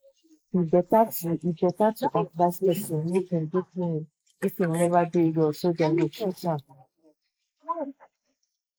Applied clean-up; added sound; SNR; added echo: neural mask model Resemble Enhance denoiser.